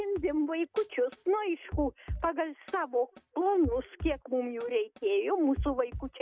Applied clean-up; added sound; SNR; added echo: neural mask model RNNoise.